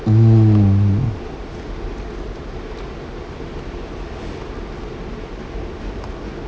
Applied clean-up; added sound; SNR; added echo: none; none; none; none.